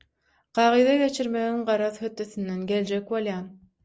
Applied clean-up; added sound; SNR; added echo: none; none; none; none.